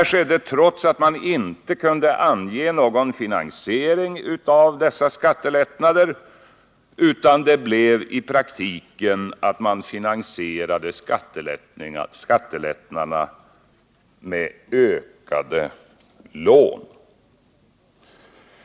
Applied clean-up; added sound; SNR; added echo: none; none; none; none.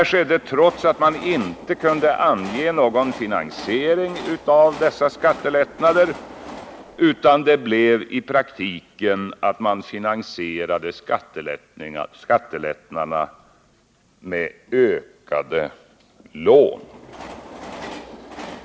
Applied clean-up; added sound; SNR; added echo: none; Train; 19 dB; none.